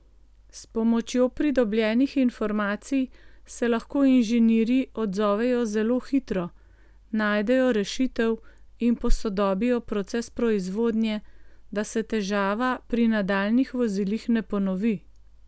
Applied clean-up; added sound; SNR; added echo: none; none; none; none.